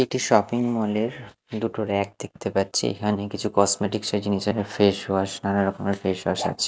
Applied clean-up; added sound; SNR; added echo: none; none; none; none.